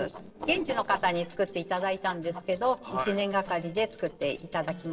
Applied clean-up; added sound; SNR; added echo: neural separator model SepFormer DNS4.